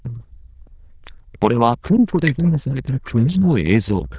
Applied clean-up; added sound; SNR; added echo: neural diffusion model UNIVERSE++.